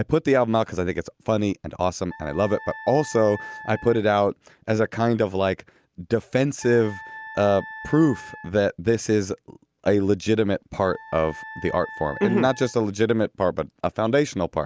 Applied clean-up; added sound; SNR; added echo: none; Wind instrument, woodwind instrument; 17 dB; none.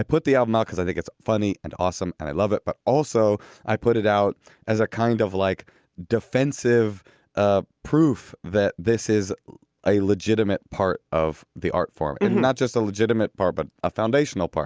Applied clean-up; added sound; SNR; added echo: none; none; none; none.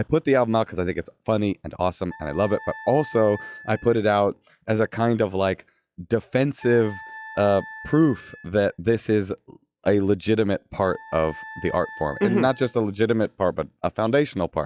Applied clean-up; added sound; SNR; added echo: classical method log-MMSE.